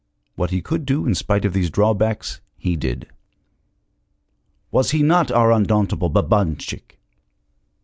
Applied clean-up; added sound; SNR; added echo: none; none; none; none.